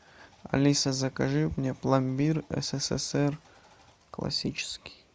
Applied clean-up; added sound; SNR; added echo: none; none; none; none.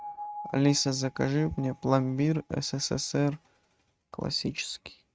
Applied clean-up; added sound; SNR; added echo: neural mask model RNNoise.